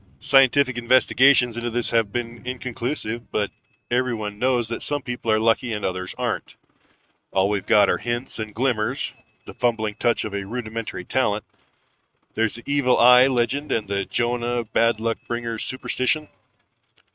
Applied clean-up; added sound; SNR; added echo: neural mask model RNNoise.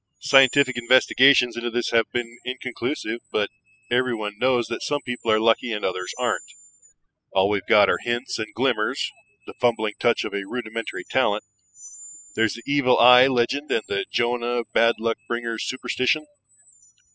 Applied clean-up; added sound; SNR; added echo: classical method spectral subtraction.